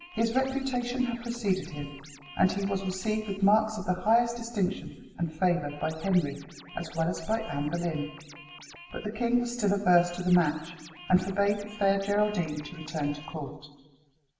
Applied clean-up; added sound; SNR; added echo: none; Scratching (performance technique); 19 dB; reverberation time 1.2 s.